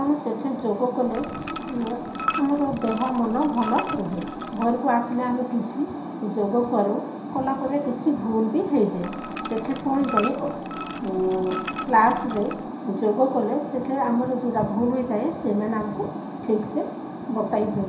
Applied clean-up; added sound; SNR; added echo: none; Liquid; 9 dB; reverberation time 0.7 s.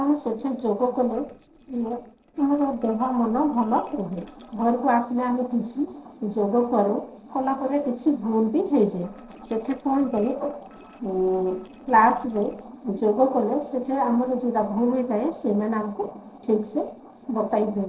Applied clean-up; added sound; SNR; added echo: neural separator model SepFormer DNS4.